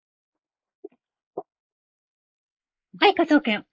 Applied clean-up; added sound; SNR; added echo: neural mask model Resemble Enhance denoiser.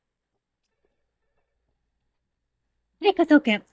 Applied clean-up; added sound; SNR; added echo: neural mask model DeepFilterNet 3.